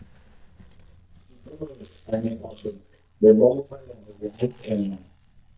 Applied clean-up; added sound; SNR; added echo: neural mask model DeepFilterNet 3.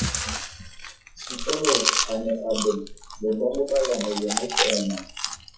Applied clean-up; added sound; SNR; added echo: classical method WPE with log-MMSE.